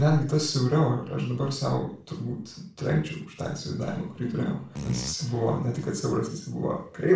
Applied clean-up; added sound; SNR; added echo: none; Fart; 9 dB; reverberation time 0.4 s.